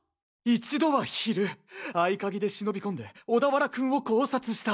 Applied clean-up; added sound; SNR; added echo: none; none; none; none.